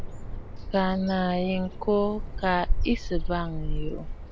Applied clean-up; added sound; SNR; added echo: none; Bird vocalization, bird call, bird song; 1 dB; none.